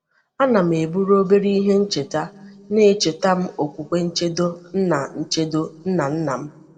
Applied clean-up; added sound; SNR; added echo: none; none; none; reverberation time 1.4 s.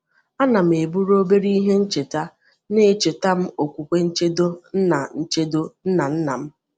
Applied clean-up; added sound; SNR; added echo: none; none; none; none.